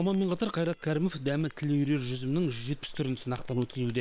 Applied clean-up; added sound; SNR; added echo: neural separator model SepFormer WHAM!.